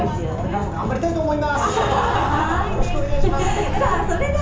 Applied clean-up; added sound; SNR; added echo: none; Motor vehicle (road); 1 dB; reverberation time 0.8 s.